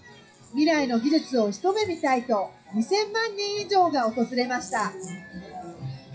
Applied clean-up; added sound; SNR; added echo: classical method WPE with log-MMSE.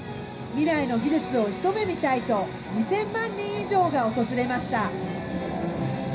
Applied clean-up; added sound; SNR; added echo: none; Buzz; 16 dB; reverberation time 0.5 s.